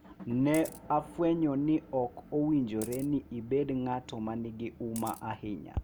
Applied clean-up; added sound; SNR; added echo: none; Camera + Motor vehicle (road) / Engine; 19 dB; none.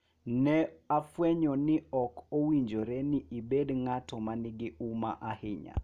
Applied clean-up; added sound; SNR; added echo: none; none; none; none.